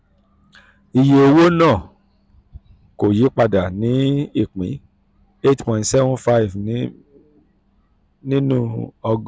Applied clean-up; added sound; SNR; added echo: none; none; none; none.